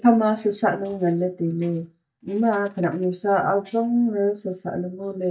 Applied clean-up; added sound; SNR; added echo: neural mask model DeepFilterNet 3.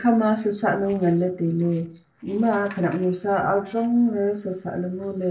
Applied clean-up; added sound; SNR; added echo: neural separator model SepFormer DNS4.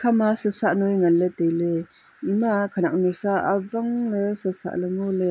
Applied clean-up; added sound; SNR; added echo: none; none; none; none.